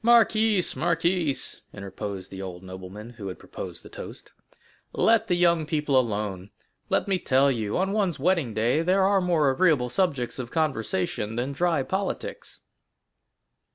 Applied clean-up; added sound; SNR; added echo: none; none; none; none.